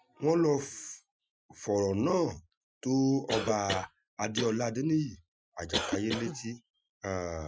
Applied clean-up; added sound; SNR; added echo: classical method Wiener filter.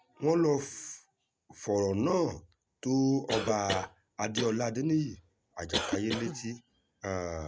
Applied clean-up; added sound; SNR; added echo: none; Cough; 6 dB; none.